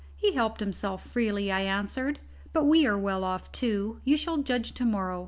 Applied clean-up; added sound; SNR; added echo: none; none; none; none.